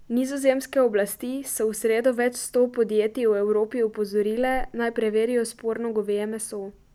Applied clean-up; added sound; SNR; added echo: none; none; none; none.